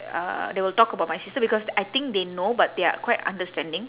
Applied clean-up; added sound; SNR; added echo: none; none; none; none.